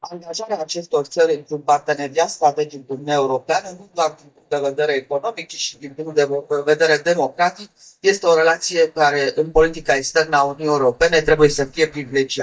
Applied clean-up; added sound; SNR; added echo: neural mask model DeepFilterNet 3.